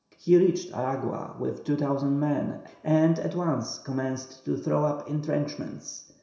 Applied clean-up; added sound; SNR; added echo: none; none; none; reverberation time 0.7 s.